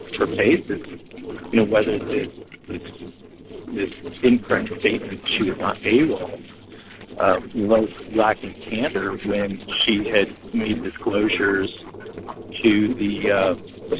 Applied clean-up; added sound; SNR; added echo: neural separator model SepFormer DNS4.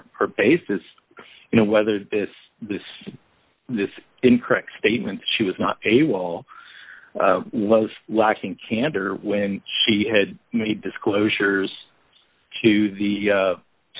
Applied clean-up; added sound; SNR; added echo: none; none; none; none.